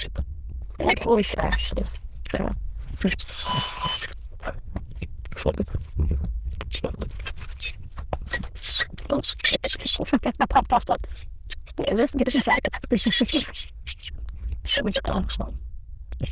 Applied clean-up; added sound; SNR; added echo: neural diffusion model UNIVERSE++.